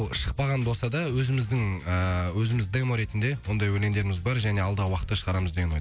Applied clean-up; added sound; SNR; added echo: none; none; none; none.